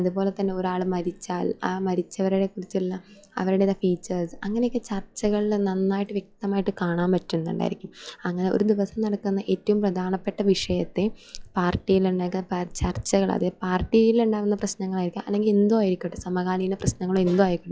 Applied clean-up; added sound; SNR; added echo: classical method log-MMSE.